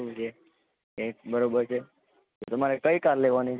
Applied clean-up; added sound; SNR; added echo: none; none; none; none.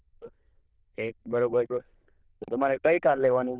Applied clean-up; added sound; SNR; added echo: neural diffusion model UNIVERSE++.